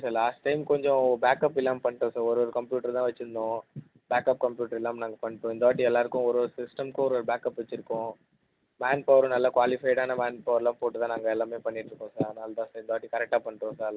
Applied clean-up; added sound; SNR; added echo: none; none; none; none.